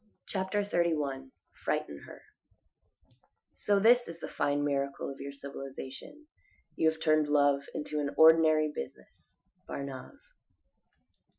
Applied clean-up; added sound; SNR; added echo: classical method Wiener filter.